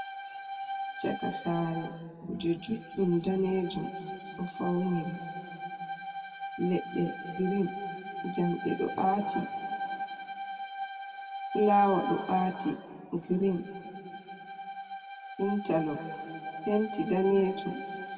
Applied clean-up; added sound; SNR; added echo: none; Bowed string instrument; 8 dB; reverberation time 2.3 s.